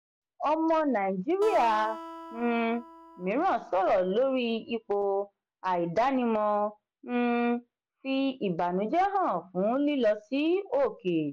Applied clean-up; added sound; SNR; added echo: none; Acoustic guitar; 16 dB; none.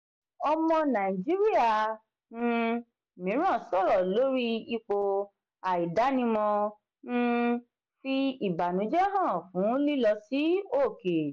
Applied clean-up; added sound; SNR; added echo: none; none; none; none.